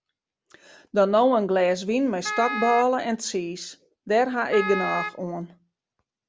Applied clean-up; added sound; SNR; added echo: none; Wind instrument, woodwind instrument; 7 dB; none.